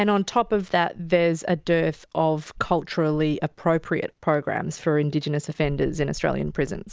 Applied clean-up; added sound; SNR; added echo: none; Insect; 20 dB; none.